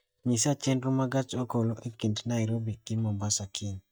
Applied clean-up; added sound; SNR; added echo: neural mask model DeepFilterNet 3.